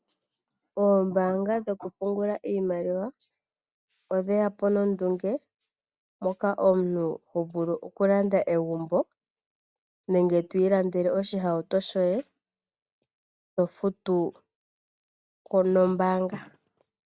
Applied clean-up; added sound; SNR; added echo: none; none; none; none.